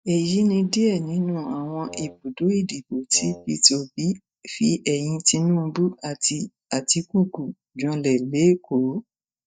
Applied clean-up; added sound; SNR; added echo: neural mask model DeepFilterNet 3.